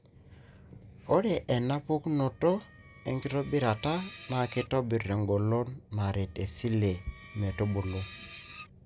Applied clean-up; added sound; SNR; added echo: none; Screech; 18 dB; none.